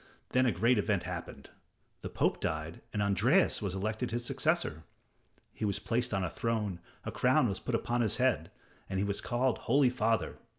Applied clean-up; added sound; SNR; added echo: none; none; none; none.